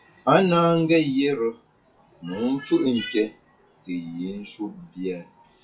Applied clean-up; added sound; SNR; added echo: classical method WPE with log-MMSE.